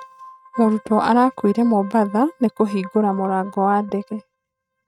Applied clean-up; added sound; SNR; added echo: neural mask model RNNoise.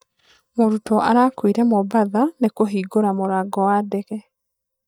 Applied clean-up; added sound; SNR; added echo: neural mask model DeepFilterNet 3.